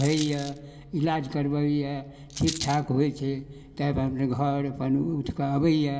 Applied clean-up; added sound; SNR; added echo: none; Rattle; 17 dB; reverberation time 0.4 s.